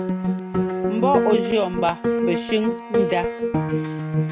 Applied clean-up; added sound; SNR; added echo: none; Piano; -2 dB; none.